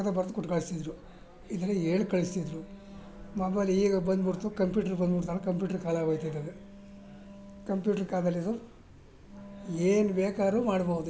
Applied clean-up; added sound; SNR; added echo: none; Wind instrument, woodwind instrument; 19 dB; none.